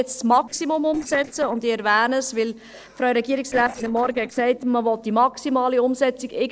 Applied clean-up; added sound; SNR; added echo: neural separator model SepFormer DNS4.